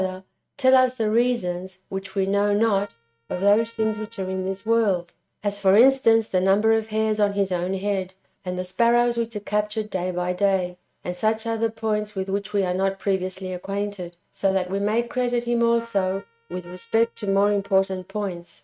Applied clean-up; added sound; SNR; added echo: neural mask model RNNoise.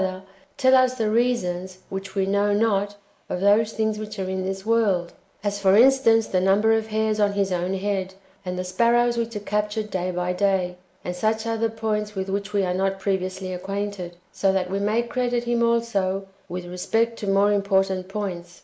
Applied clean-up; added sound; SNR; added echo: neural mask model Resemble Enhance denoiser.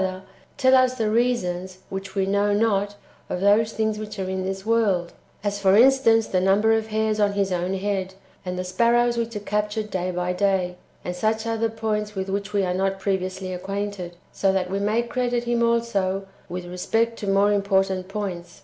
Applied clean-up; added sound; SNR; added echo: none; none; none; none.